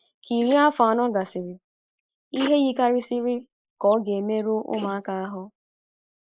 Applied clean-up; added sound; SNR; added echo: neural mask model Resemble Enhance denoiser.